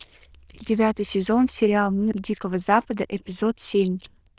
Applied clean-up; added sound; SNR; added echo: neural diffusion model UNIVERSE++.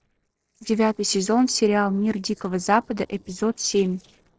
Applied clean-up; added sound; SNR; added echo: neural separator model SepFormer DNS4.